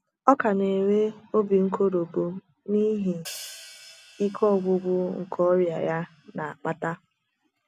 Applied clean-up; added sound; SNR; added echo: none; Hi-hat; 20 dB; none.